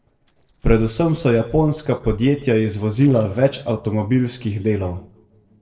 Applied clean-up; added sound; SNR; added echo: neural separator model SepFormer DNS4.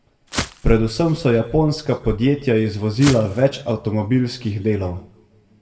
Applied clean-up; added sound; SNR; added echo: none; Walk, footsteps; 8 dB; reverberation time 0.6 s.